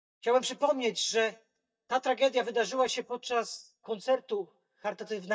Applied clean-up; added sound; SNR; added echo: neural mask model DeepFilterNet 3.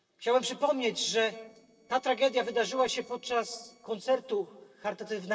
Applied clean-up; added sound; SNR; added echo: neural separator model SepFormer DNS4.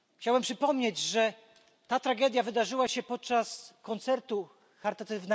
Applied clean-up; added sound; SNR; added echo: none; none; none; none.